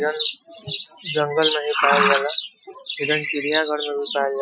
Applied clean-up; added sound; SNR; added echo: classical method Wiener filter.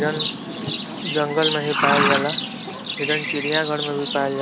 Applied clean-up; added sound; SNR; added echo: none; Livestock, farm animals, working animals; 1 dB; none.